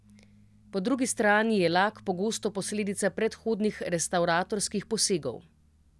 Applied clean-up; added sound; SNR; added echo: none; none; none; none.